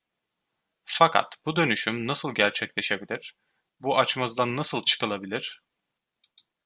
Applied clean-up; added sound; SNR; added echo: none; none; none; none.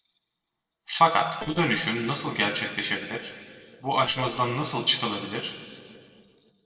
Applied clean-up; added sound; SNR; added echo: neural separator model SepFormer DNS4.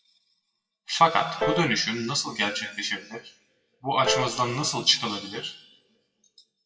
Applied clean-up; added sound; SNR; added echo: classical method WPE with log-MMSE.